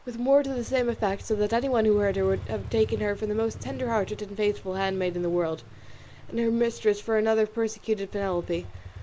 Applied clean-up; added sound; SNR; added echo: none; Motorcycle; 15 dB; none.